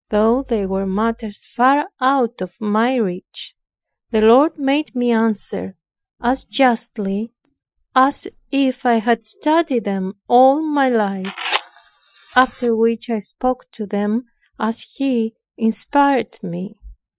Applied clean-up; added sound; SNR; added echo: classical method Wiener filter.